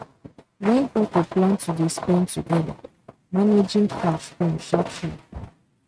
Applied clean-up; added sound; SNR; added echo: neural mask model RNNoise.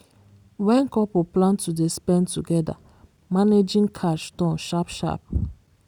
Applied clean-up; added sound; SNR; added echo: none; none; none; none.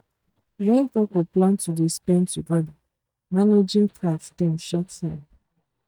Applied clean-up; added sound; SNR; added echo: neural mask model DeepFilterNet 3.